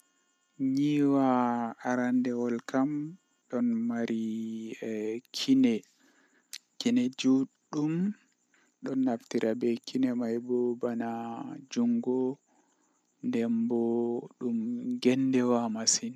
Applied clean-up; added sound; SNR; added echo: none; none; none; none.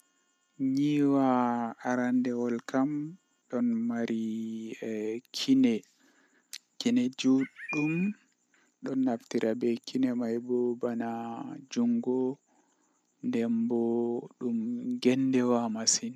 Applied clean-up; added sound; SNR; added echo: none; Bird; 10 dB; none.